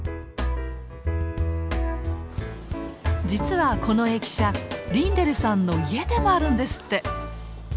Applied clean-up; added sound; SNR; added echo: none; Bowed string instrument; 10 dB; none.